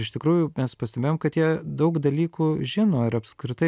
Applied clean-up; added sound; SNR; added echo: none; none; none; none.